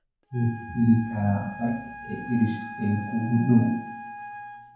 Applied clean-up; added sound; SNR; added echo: none; Wind instrument, woodwind instrument; 14 dB; reverberation time 0.9 s.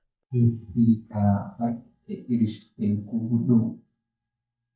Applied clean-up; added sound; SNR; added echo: neural mask model DeepFilterNet 3.